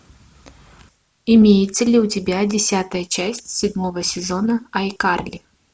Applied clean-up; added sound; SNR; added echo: none; none; none; none.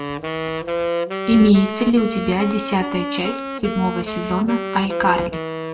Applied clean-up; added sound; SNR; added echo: none; Wind instrument, woodwind instrument; 5 dB; reverberation time 0.4 s.